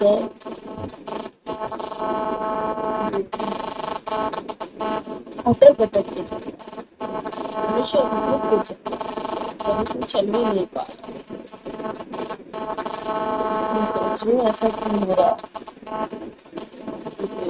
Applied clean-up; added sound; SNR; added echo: neural mask model RNNoise.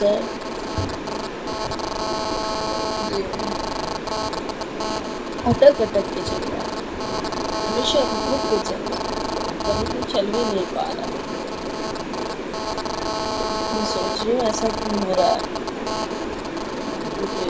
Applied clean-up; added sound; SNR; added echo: none; Bowed string instrument + Telephone; 5 dB; none.